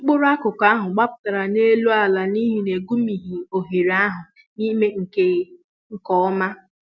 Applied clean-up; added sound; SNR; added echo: none; none; none; none.